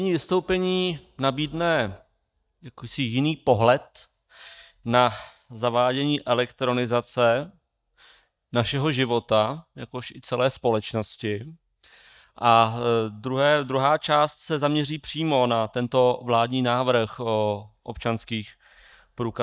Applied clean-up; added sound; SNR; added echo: neural mask model DeepFilterNet 3.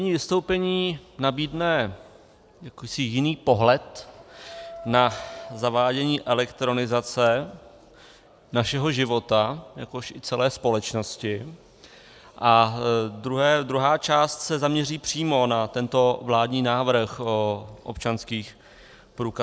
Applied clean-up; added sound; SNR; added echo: none; Wind instrument, woodwind instrument; 18 dB; none.